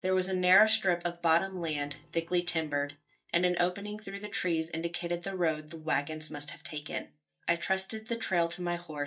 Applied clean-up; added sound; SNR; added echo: neural mask model DeepFilterNet 3.